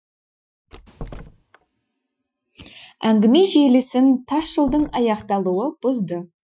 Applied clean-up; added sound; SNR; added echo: classical method Wiener filter.